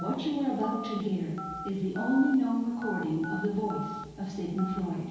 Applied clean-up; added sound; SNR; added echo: none; Telephone; 12 dB; reverberation time 1.2 s.